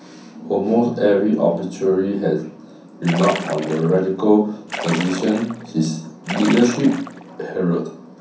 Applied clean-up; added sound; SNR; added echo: none; Splash, splatter; 10 dB; reverberation time 0.6 s.